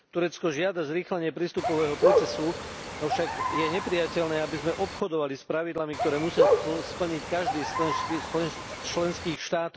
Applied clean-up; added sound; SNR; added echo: none; Bird; 0 dB; none.